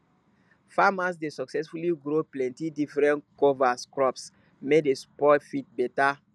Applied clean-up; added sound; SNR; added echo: none; none; none; none.